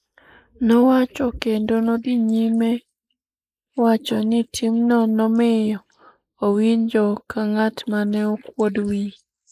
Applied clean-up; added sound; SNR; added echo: neural mask model Resemble Enhance denoiser.